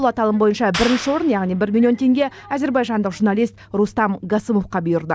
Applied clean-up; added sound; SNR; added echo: none; Clapping; 15 dB; none.